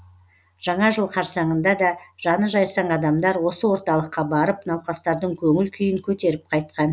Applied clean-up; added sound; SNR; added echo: none; none; none; none.